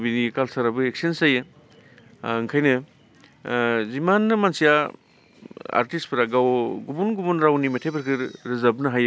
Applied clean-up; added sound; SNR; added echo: none; none; none; none.